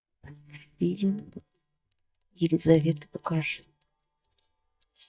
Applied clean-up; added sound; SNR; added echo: neural mask model DeepFilterNet 3.